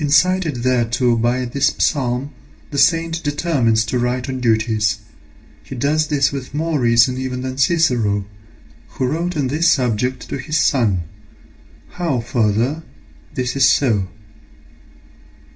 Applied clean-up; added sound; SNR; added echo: none; none; none; reverberation time 0.2 s.